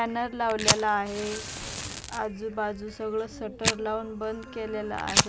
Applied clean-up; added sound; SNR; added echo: none; Fire; 1 dB; none.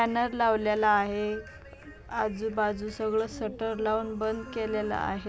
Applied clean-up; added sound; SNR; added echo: none; none; none; none.